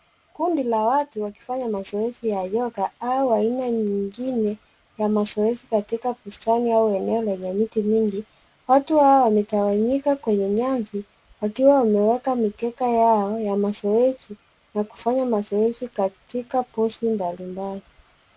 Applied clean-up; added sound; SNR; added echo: none; none; none; none.